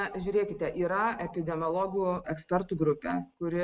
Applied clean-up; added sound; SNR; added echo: none; none; none; none.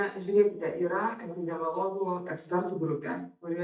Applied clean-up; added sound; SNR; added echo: neural mask model DeepFilterNet 3.